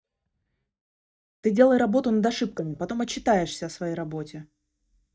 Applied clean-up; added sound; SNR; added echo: neural mask model DeepFilterNet 3.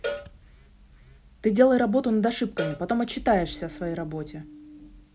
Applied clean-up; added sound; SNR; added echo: none; Cowbell; 13 dB; none.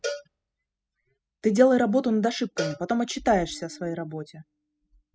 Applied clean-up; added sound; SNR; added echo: classical method spectral subtraction.